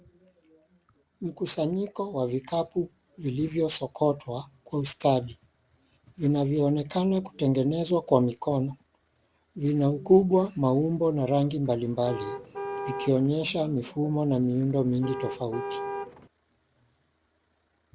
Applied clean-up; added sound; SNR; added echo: none; Car; 8 dB; none.